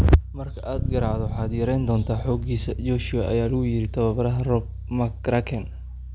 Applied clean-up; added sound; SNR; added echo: none; Bass guitar; 7 dB; none.